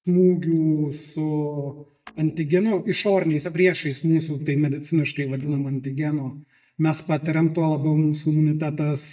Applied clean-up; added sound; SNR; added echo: neural mask model DeepFilterNet 3.